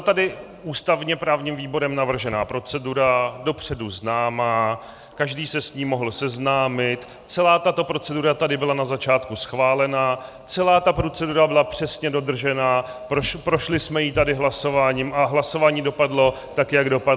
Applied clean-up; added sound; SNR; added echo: none; none; none; none.